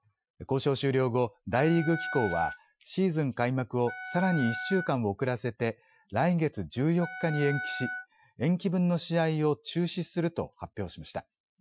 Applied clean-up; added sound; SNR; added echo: classical method Wiener filter.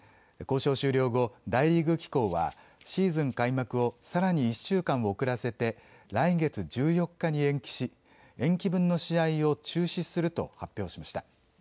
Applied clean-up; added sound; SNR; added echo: none; none; none; none.